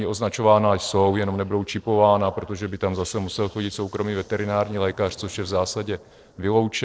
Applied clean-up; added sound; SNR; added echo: neural separator model SepFormer DNS4.